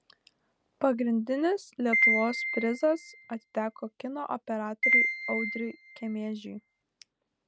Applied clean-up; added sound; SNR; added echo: none; Piano; -2 dB; none.